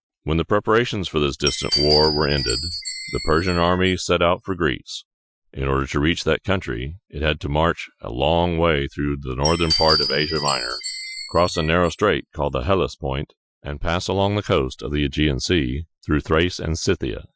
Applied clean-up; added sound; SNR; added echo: classical method Wiener filter.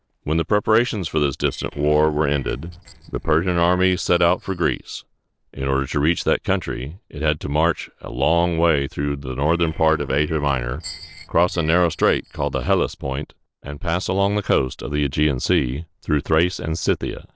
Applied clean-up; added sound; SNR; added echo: neural separator model SepFormer DNS4.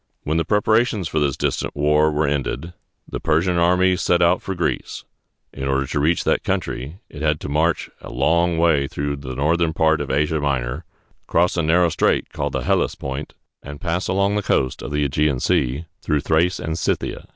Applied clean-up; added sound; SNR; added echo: none; none; none; none.